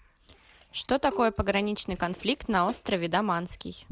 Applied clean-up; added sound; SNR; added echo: none; Marimba, xylophone; 13 dB; none.